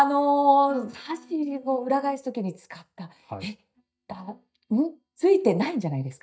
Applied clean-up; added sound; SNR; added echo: neural mask model DeepFilterNet 3.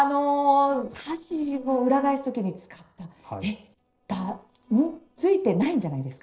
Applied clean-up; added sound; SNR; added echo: neural separator model SepFormer DNS4.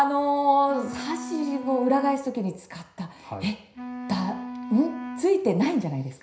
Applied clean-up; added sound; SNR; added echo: none; Wind instrument, woodwind instrument; 12 dB; reverberation time 0.5 s.